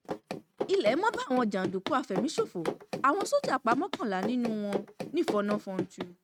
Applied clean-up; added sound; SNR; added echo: neural mask model RNNoise.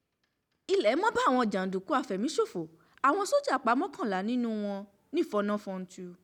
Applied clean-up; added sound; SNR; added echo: none; none; none; none.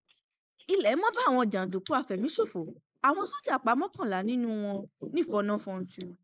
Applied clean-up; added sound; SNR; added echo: neural mask model Resemble Enhance denoiser.